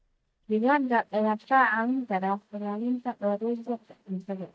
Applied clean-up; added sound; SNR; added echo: neural mask model DeepFilterNet 3.